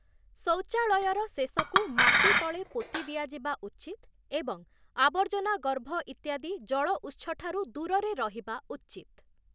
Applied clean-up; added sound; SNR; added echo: none; Chink, clink; -4 dB; none.